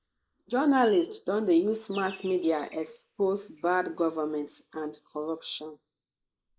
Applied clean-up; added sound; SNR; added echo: neural mask model Resemble Enhance denoiser.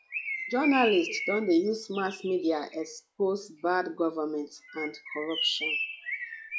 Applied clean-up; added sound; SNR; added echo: classical method log-MMSE.